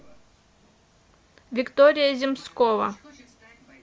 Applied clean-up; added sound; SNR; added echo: none; none; none; none.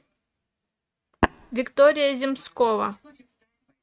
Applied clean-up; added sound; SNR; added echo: neural mask model RNNoise.